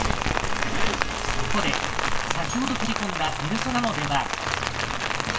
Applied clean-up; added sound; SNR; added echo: none; Rain; -3 dB; reverberation time 0.5 s.